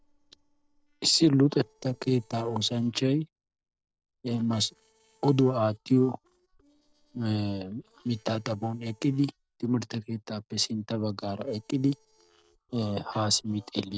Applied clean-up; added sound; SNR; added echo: neural separator model SepFormer DNS4.